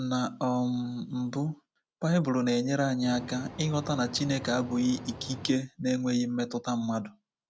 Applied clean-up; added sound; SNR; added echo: none; Boat, Water vehicle; 13 dB; none.